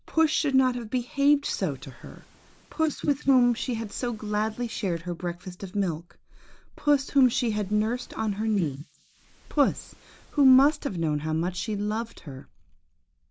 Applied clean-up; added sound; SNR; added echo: neural mask model Resemble Enhance denoiser.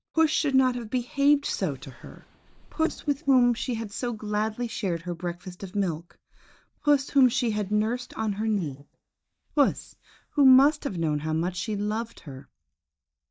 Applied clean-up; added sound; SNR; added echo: neural mask model DeepFilterNet 3.